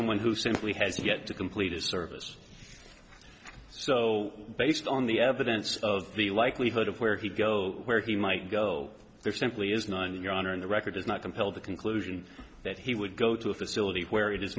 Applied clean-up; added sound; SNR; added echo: none; Fireworks; 12 dB; none.